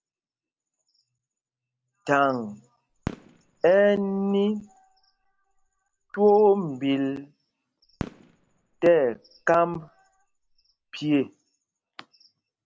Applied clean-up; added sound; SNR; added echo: none; Fireworks; 18 dB; none.